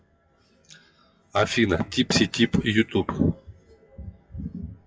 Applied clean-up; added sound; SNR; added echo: classical method WPE with log-MMSE.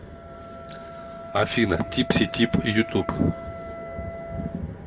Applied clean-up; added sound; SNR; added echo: none; Wind instrument, woodwind instrument; 12 dB; reverberation time 1.0 s.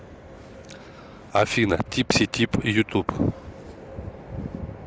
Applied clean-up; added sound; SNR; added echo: none; none; none; none.